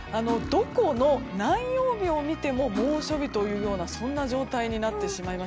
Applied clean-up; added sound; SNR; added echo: none; Cutlery, silverware; 12 dB; none.